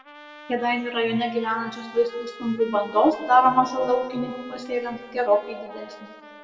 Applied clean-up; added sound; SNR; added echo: none; Trumpet; 20 dB; reverberation time 1.5 s.